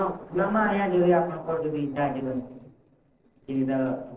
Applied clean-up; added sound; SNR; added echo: neural separator model SepFormer DNS4.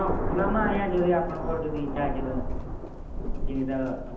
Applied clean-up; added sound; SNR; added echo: none; Thunder; 1 dB; reverberation time 0.8 s.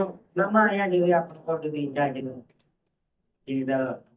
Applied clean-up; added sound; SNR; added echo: neural mask model DeepFilterNet 3.